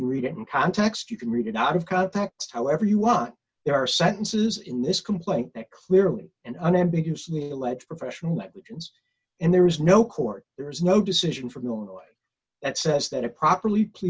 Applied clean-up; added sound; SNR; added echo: none; none; none; none.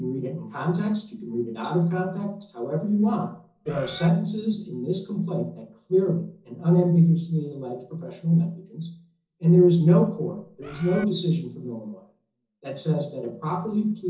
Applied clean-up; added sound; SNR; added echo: neural separator model SepFormer DNS4.